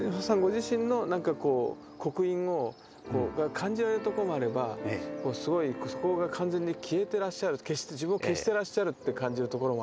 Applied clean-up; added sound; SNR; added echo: none; none; none; none.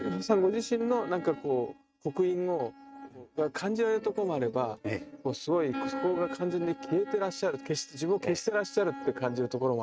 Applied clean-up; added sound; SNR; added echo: neural mask model RNNoise.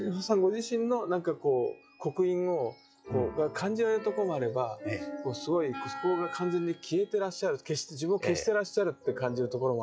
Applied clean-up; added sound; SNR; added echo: classical method log-MMSE.